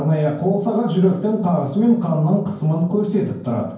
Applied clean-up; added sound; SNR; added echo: none; none; none; reverberation time 0.9 s.